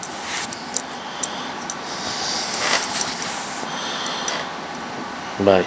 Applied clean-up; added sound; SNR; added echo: none; none; none; none.